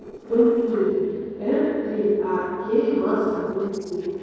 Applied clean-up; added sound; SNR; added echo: neural separator model SepFormer DNS4.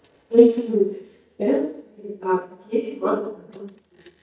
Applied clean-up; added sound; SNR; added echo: neural mask model DeepFilterNet 3.